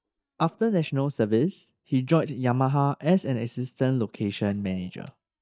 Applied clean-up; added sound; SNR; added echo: neural mask model DeepFilterNet 3.